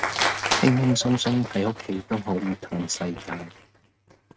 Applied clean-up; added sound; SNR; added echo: neural mask model RNNoise.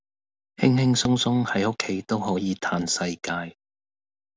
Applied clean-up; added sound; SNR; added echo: none; none; none; none.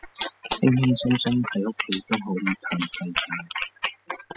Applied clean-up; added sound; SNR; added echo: classical method spectral subtraction.